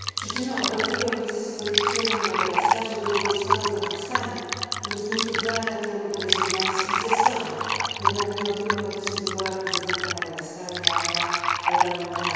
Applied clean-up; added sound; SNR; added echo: none; Fill (with liquid); -3 dB; reverberation time 2.2 s.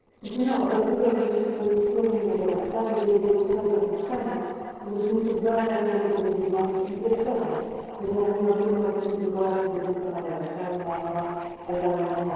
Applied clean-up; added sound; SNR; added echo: neural separator model SepFormer DNS4.